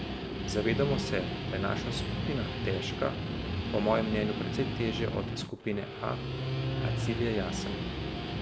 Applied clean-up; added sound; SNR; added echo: none; Guitar; -1 dB; none.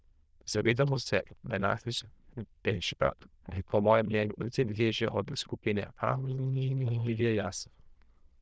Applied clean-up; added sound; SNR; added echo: neural diffusion model UNIVERSE++.